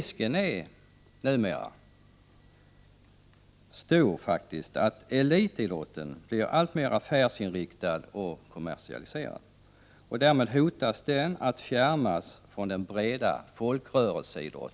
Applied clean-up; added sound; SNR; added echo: none; none; none; none.